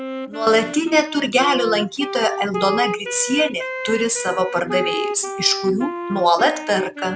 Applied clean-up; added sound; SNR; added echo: none; Wind instrument, woodwind instrument; 8 dB; none.